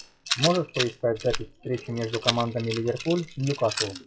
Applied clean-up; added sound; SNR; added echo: classical method log-MMSE.